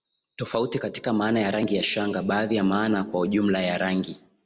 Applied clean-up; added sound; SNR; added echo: none; none; none; none.